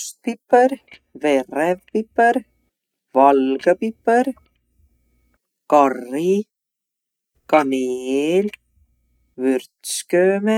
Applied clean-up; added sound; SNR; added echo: neural mask model DeepFilterNet 3.